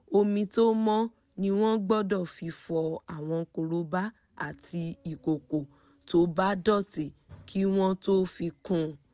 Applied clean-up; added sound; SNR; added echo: none; none; none; none.